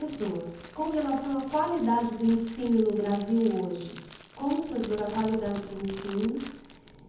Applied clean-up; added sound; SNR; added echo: none; Crackle; 16 dB; reverberation time 1.3 s.